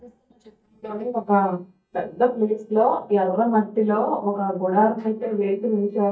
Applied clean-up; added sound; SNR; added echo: neural mask model DeepFilterNet 3.